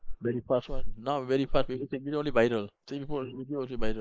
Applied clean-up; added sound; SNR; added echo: neural mask model Resemble Enhance denoiser.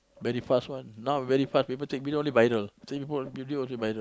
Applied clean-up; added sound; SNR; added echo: none; none; none; none.